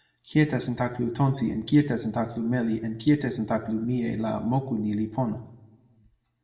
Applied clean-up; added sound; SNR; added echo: none; none; none; reverberation time 0.7 s.